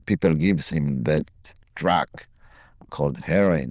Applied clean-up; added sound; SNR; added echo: neural diffusion model UNIVERSE++.